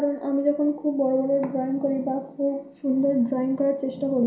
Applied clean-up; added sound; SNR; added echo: none; none; none; reverberation time 0.6 s.